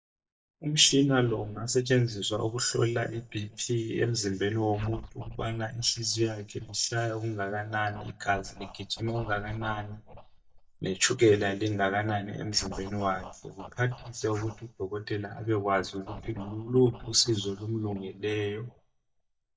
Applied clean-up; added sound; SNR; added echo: neural mask model DeepFilterNet 3.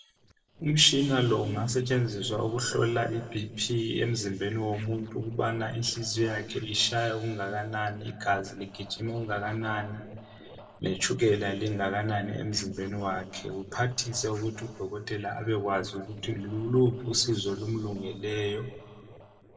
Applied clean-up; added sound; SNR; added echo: neural separator model SepFormer DNS4.